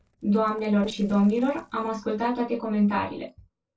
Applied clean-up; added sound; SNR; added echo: neural separator model SepFormer DNS4.